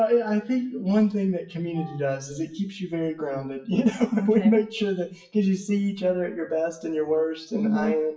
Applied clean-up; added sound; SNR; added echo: classical method WPE with log-MMSE.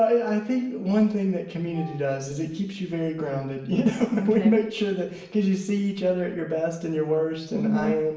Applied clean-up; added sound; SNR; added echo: none; Wind instrument, woodwind instrument; 19 dB; reverberation time 0.8 s.